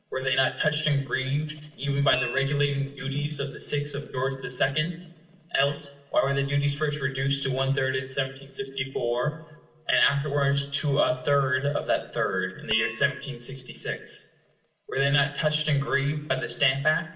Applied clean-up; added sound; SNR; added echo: none; Tap; 12 dB; reverberation time 0.9 s.